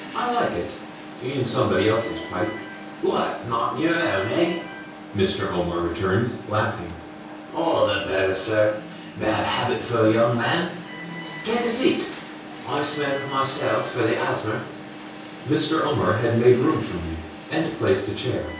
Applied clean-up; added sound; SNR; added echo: none; Alarm; 13 dB; reverberation time 0.6 s.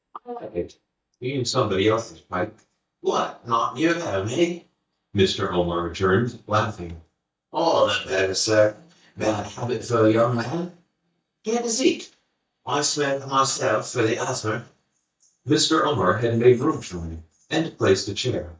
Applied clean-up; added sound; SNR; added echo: neural mask model DeepFilterNet 3.